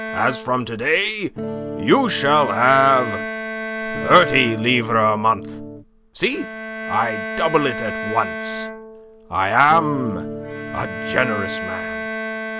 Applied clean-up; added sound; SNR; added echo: none; Bowed string instrument + Electric guitar / Strum; 8 dB; none.